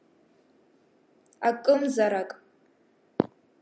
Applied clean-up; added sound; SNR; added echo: none; none; none; none.